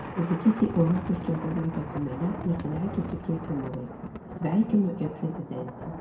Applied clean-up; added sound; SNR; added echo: none; Thunder; 9 dB; reverberation time 0.5 s.